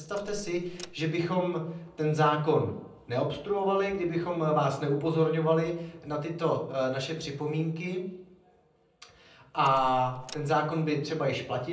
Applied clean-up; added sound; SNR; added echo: none; Door; 16 dB; reverberation time 0.6 s.